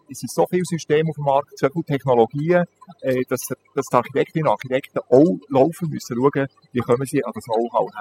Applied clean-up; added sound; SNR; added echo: classical method spectral subtraction.